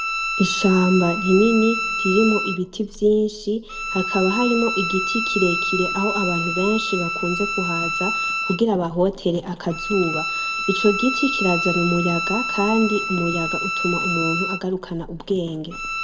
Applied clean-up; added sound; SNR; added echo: none; Bowed string instrument; 4 dB; reverberation time 0.6 s.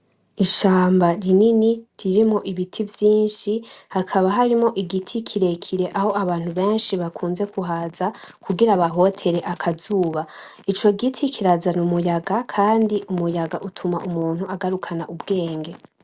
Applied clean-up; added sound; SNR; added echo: none; none; none; none.